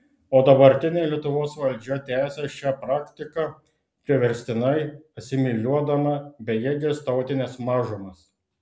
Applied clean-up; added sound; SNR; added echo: none; none; none; none.